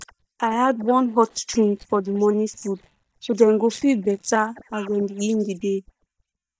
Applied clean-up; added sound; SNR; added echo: neural mask model DeepFilterNet 3.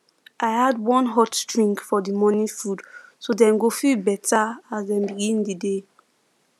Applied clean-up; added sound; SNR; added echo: none; none; none; none.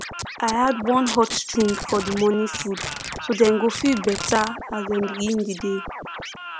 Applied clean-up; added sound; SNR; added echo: none; Packing tape, duct tape + Scratching (performance technique); 7 dB; none.